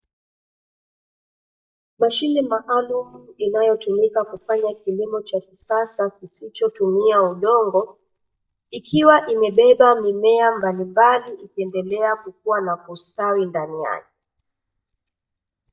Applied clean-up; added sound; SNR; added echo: neural mask model DeepFilterNet 3.